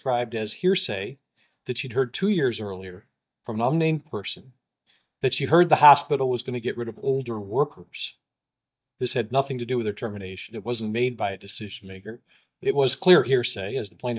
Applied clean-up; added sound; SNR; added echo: neural mask model DeepFilterNet 3.